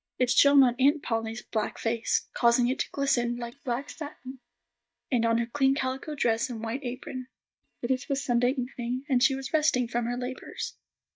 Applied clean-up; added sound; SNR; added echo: neural mask model DeepFilterNet 3.